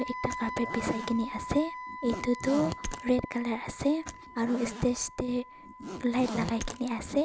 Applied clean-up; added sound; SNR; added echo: none; Zipper (clothing) + Wind instrument, woodwind instrument; 8 dB; none.